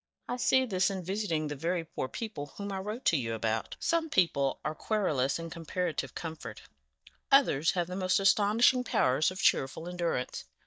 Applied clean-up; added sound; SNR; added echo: neural mask model DeepFilterNet 3.